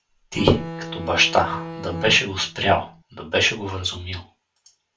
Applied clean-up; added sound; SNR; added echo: none; Bowed string instrument; 10 dB; reverberation time 0.2 s.